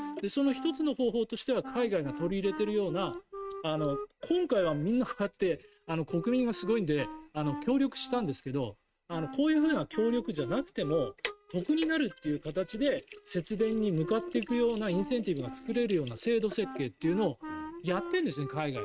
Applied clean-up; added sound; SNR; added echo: neural mask model RNNoise.